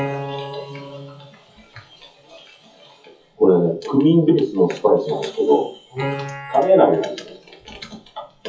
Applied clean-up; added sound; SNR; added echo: classical method WPE with log-MMSE.